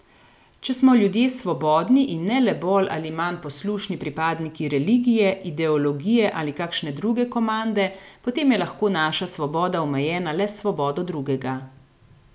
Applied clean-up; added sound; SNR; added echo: none; none; none; none.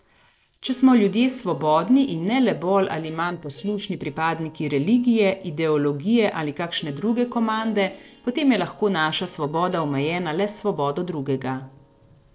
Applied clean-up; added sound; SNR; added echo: neural separator model SepFormer DNS4.